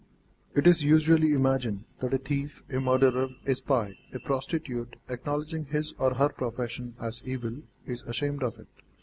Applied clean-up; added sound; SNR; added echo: none; none; none; none.